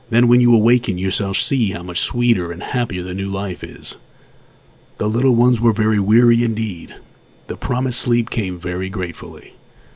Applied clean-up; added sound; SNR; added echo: none; none; none; none.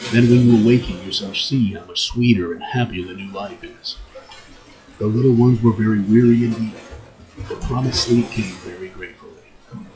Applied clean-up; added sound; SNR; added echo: classical method log-MMSE.